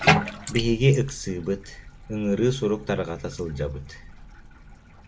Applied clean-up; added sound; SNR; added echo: none; Bathtub (filling or washing); 4 dB; none.